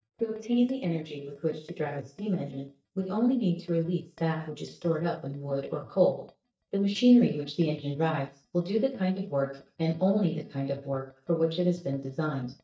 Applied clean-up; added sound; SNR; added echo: neural mask model DeepFilterNet 3.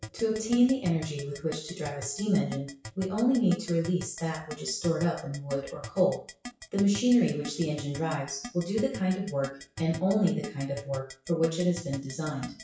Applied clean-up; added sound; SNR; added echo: classical method WPE with log-MMSE.